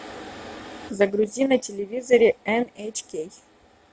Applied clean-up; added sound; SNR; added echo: none; none; none; none.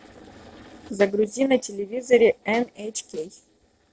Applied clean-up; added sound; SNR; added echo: neural separator model SepFormer DNS4.